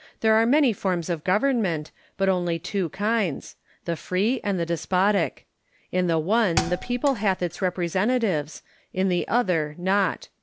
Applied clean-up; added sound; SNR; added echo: none; Thump, thud; 12 dB; none.